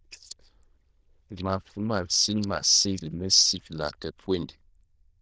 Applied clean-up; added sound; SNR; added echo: neural diffusion model UNIVERSE++.